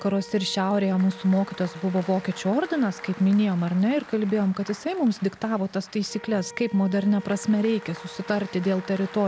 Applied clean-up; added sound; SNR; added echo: none; Wind instrument, woodwind instrument + Applause; 19 dB; none.